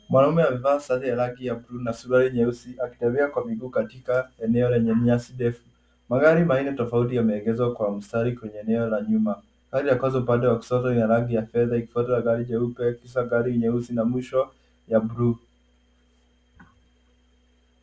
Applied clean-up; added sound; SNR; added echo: none; none; none; none.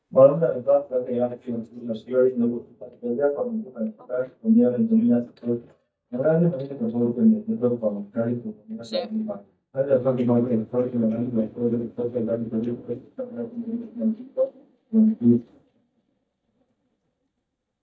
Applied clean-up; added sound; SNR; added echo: neural mask model DeepFilterNet 3.